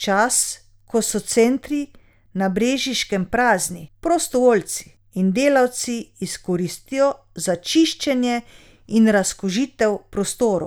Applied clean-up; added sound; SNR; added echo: none; none; none; none.